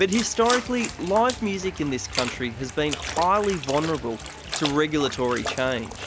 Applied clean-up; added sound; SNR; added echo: none; Trickle, dribble / Splash, splatter; 10 dB; none.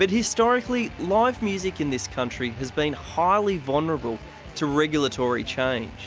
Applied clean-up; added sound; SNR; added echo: none; none; none; none.